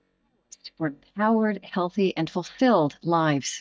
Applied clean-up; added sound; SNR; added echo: neural mask model DeepFilterNet 3.